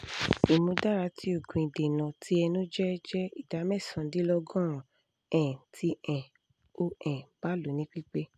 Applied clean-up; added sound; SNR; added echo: none; none; none; none.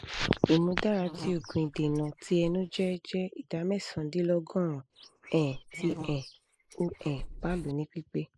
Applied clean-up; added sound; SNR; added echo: neural mask model Resemble Enhance denoiser.